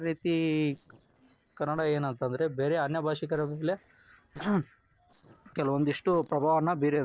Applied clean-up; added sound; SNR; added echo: neural separator model SepFormer DNS4.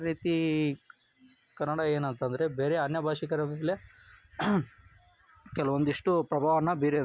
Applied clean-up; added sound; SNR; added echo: none; none; none; none.